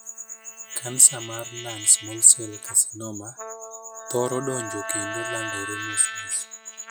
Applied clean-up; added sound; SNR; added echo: classical method log-MMSE.